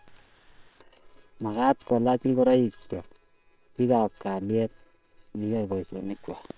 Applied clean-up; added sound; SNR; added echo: neural separator model SepFormer WHAM!.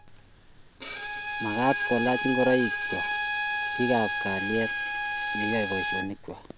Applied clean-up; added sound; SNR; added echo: none; Bowed string instrument; 1 dB; none.